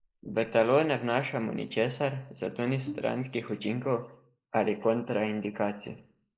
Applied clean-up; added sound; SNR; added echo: neural mask model Resemble Enhance denoiser.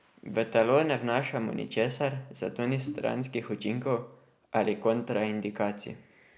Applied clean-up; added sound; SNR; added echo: none; none; none; none.